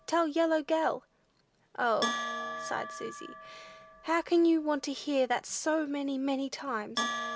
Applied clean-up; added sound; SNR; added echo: none; Bell; 10 dB; none.